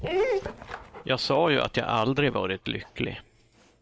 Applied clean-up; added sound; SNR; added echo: none; Dog; 6 dB; none.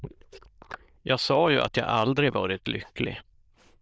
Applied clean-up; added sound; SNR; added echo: neural diffusion model UNIVERSE++.